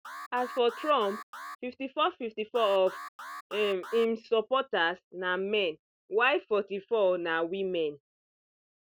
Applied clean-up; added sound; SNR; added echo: none; Alarm; 13 dB; none.